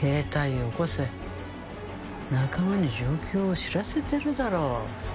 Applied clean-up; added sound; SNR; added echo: none; none; none; none.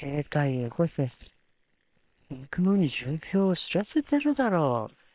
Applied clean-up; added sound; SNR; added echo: neural separator model SepFormer WHAM!.